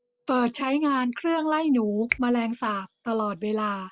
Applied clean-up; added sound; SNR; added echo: none; Finger snapping; 12 dB; none.